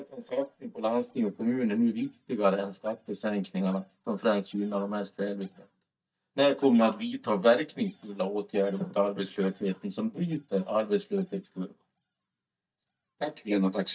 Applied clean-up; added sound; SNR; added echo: neural mask model DeepFilterNet 3.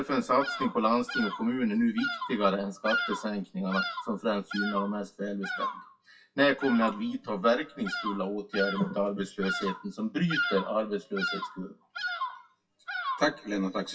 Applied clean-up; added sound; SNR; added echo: classical method WPE with log-MMSE.